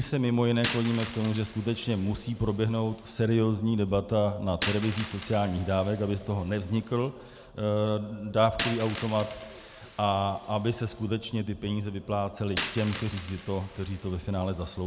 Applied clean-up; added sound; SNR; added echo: none; Coin (dropping); 14 dB; none.